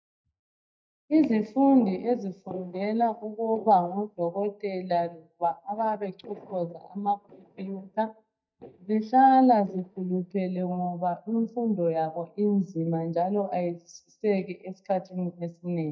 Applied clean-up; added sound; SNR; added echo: neural mask model DeepFilterNet 3.